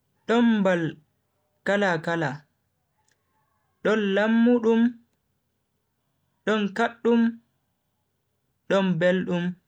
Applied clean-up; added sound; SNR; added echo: none; none; none; none.